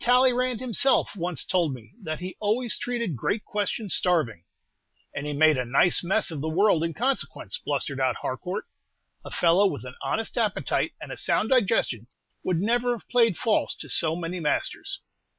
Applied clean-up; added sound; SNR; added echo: none; none; none; none.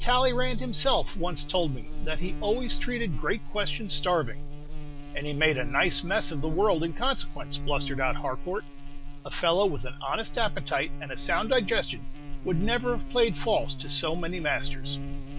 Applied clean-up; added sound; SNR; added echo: none; Buzz; 1 dB; none.